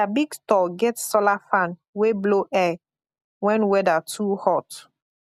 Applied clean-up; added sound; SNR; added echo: none; none; none; none.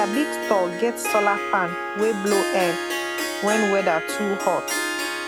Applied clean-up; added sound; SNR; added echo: none; Harp; 3 dB; none.